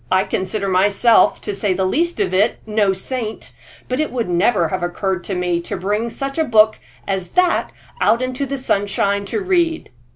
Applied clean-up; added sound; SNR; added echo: none; none; none; none.